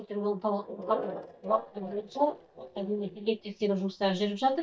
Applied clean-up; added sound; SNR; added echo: neural mask model DeepFilterNet 3.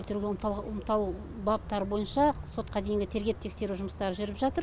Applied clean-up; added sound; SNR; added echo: none; none; none; none.